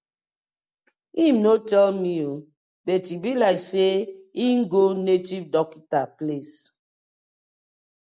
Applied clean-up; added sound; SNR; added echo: none; none; none; none.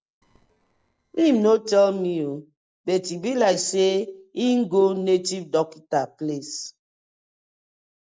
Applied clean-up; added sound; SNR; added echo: neural separator model SepFormer DNS4.